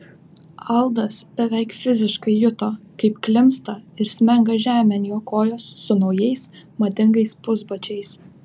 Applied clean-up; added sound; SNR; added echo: none; none; none; none.